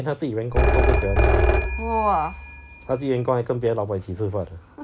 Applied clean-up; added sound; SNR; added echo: none; Telephone; -4 dB; none.